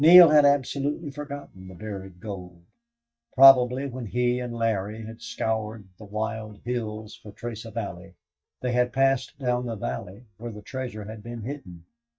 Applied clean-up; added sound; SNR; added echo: neural mask model DeepFilterNet 3.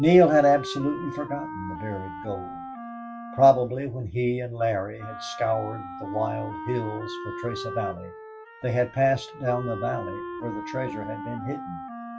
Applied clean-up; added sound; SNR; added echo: classical method log-MMSE.